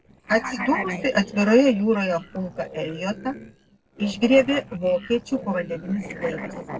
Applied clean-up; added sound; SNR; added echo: neural separator model SepFormer DNS4.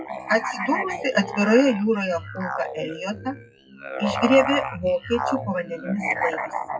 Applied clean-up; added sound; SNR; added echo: classical method WPE with log-MMSE.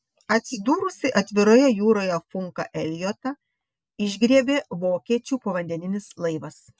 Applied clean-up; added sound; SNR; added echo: none; none; none; none.